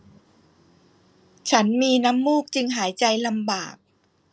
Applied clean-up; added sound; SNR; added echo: none; none; none; none.